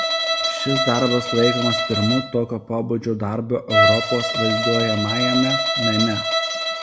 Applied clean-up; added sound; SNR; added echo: none; Bowed string instrument; 0 dB; none.